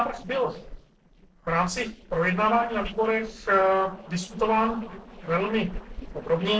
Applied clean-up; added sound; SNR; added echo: neural separator model SepFormer DNS4.